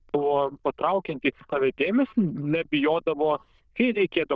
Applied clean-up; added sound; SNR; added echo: neural diffusion model UNIVERSE++.